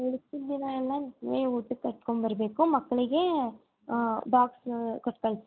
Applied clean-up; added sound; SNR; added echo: none; none; none; none.